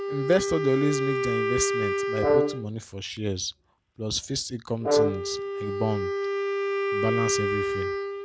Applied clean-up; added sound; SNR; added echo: none; Brass instrument + Wind instrument, woodwind instrument; -3 dB; none.